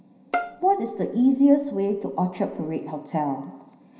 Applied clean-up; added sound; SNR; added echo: none; Bowed string instrument; 12 dB; reverberation time 0.9 s.